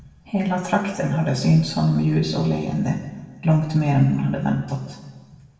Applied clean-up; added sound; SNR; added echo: none; none; none; reverberation time 1.3 s.